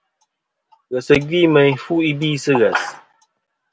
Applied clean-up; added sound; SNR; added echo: none; none; none; none.